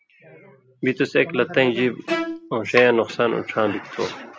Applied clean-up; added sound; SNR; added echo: none; Bowed string instrument; 8 dB; none.